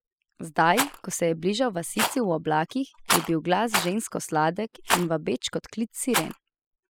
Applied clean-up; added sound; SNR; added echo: classical method spectral subtraction.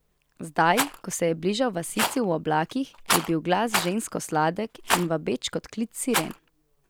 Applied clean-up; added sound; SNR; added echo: none; Rattle; 6 dB; none.